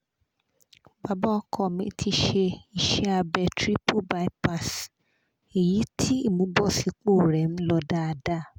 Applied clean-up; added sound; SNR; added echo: none; none; none; none.